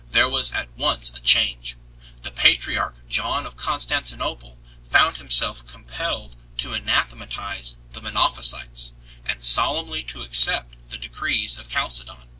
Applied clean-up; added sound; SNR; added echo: none; none; none; none.